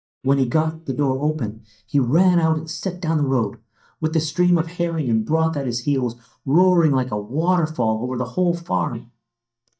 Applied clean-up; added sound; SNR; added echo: neural mask model DeepFilterNet 3.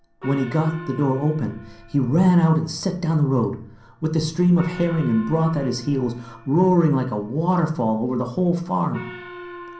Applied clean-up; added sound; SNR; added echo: none; Gong; 20 dB; reverberation time 0.6 s.